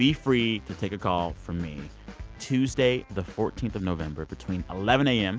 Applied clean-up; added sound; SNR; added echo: none; none; none; none.